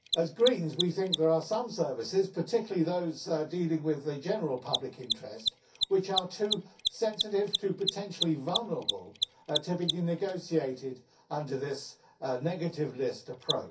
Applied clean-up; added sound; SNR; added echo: none; Mechanisms; 7 dB; reverberation time 0.3 s.